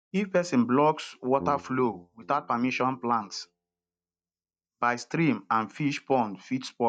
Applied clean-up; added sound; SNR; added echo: neural mask model DeepFilterNet 3.